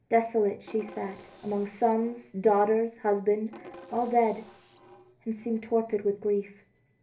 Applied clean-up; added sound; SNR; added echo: none; Percussion; 18 dB; reverberation time 0.3 s.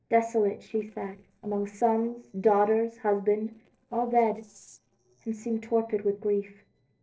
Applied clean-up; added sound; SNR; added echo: neural separator model SepFormer DNS4.